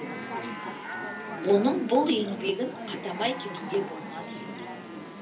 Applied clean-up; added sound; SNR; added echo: none; Chatter / Chirp, tweet / Livestock, farm animals, working animals; 7 dB; reverberation time 0.3 s.